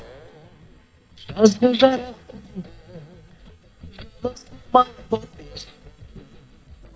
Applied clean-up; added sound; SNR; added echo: neural mask model DeepFilterNet 3.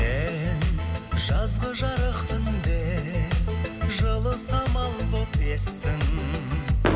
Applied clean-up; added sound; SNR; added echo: none; Fireworks; 14 dB; reverberation time 1.0 s.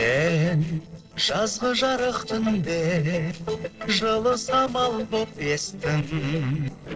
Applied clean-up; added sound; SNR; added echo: neural separator model SepFormer DNS4.